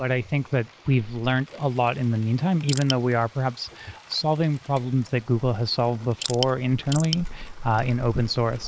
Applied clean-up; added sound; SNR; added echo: neural mask model Resemble Enhance denoiser.